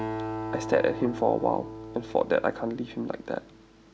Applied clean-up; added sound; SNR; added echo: none; Acoustic guitar; 9 dB; none.